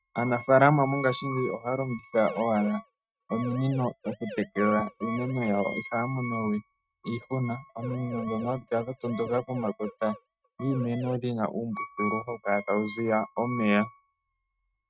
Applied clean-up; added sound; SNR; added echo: neural mask model RNNoise.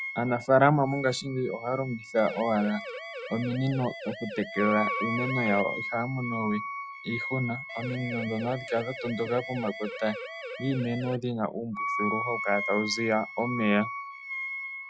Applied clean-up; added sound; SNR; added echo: classical method log-MMSE.